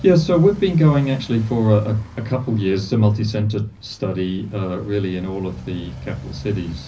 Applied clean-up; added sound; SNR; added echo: none; Motorcycle; 18 dB; reverberation time 0.4 s.